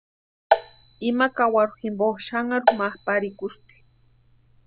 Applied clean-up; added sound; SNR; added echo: none; Marimba, xylophone; 3 dB; none.